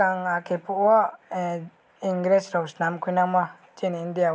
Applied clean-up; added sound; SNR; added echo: none; none; none; none.